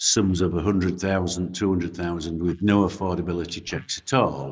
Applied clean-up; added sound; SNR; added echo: neural mask model Resemble Enhance denoiser.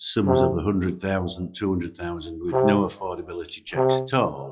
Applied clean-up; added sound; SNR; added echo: classical method log-MMSE.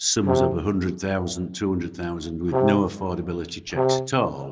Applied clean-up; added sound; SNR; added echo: none; Brass instrument; -1 dB; none.